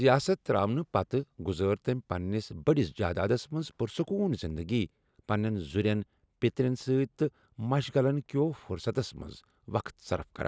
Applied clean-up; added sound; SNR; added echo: none; none; none; none.